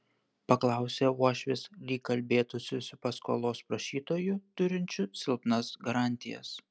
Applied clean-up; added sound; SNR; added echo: none; none; none; none.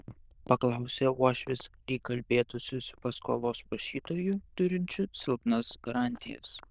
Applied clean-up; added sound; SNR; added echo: neural diffusion model UNIVERSE++.